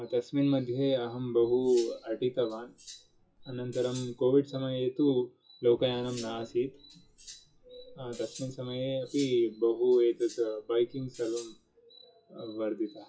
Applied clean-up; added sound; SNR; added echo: classical method WPE with log-MMSE.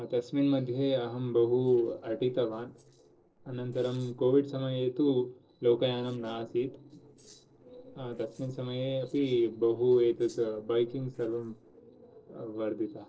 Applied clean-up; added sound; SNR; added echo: neural separator model SepFormer DNS4.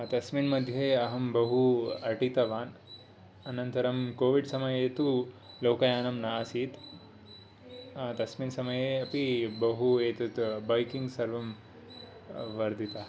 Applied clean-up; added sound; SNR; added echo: none; none; none; none.